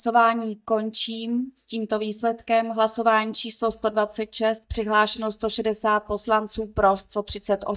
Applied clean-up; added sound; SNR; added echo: neural mask model DeepFilterNet 3.